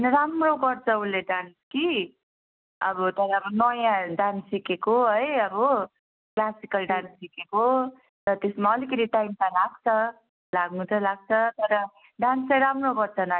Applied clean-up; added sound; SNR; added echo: none; none; none; none.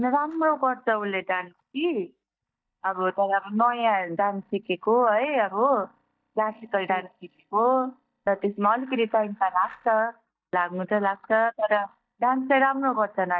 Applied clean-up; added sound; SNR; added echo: neural mask model DeepFilterNet 3.